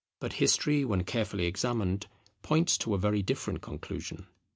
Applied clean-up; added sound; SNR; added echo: none; none; none; none.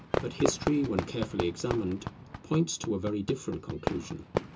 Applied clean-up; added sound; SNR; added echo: none; Fireworks; 4 dB; reverberation time 0.2 s.